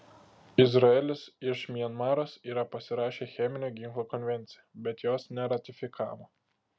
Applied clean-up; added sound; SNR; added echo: none; none; none; none.